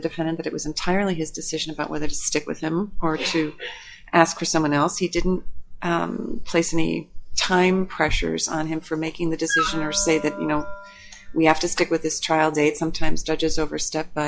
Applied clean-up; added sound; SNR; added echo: classical method WPE with log-MMSE.